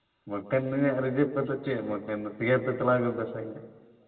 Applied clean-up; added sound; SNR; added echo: none; none; none; reverberation time 2.2 s.